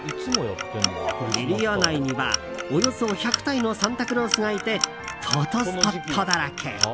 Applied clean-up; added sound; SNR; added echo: none; Clock; 5 dB; none.